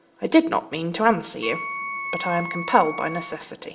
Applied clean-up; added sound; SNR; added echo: none; Wind instrument, woodwind instrument; 8 dB; reverberation time 1.1 s.